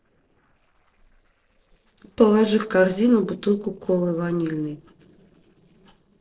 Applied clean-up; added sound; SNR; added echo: neural separator model SepFormer DNS4.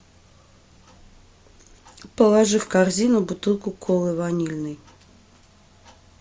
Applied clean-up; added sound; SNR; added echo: none; none; none; none.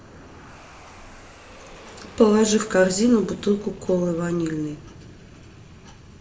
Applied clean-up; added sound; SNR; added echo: none; Fixed-wing aircraft, airplane; 20 dB; reverberation time 1.1 s.